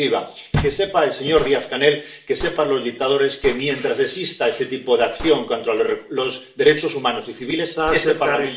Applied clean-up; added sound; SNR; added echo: none; Gunshot, gunfire; 19 dB; reverberation time 0.4 s.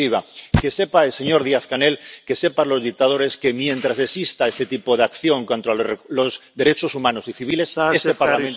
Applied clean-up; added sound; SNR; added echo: none; none; none; none.